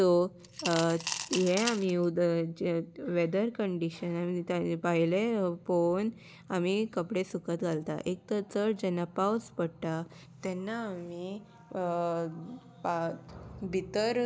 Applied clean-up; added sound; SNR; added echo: none; Coin (dropping) / Glass; 7 dB; none.